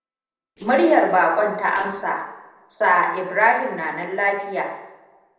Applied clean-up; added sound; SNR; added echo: neural separator model SepFormer DNS4.